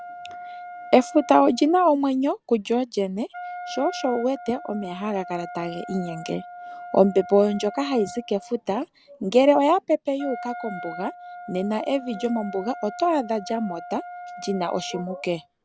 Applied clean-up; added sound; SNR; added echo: none; Wind instrument, woodwind instrument; 15 dB; none.